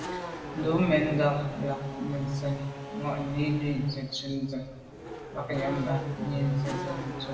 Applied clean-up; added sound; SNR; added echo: none; Race car, auto racing / Accelerating, revving, vroom; 9 dB; reverberation time 1.0 s.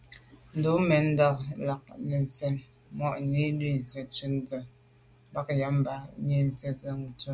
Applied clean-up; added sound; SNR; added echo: none; none; none; none.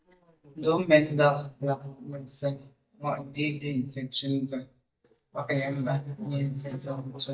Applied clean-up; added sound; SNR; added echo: neural mask model DeepFilterNet 3.